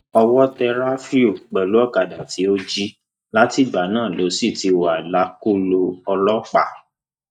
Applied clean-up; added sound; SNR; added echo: neural mask model DeepFilterNet 3.